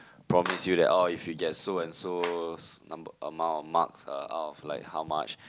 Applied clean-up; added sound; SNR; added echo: none; Clapping; 16 dB; none.